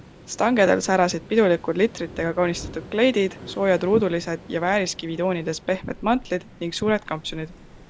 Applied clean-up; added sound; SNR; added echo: none; Waves, surf; 19 dB; none.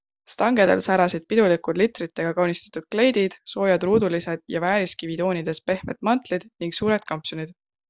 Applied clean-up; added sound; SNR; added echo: none; none; none; none.